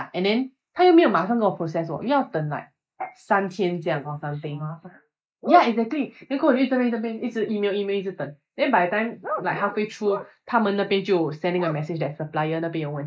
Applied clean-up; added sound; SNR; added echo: neural mask model Resemble Enhance denoiser.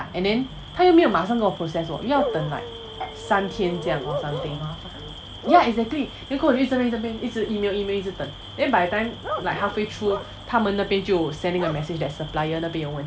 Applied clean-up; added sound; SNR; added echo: none; Bark / Cricket; 12 dB; none.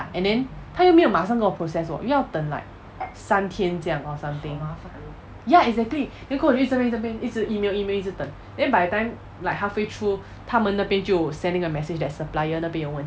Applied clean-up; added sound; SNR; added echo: none; none; none; none.